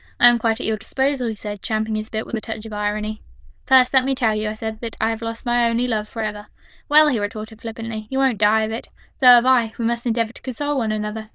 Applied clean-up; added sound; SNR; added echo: neural diffusion model UNIVERSE++.